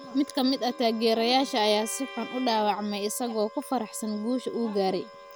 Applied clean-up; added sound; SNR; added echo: none; Bowed string instrument + Wind instrument, woodwind instrument; 17 dB; none.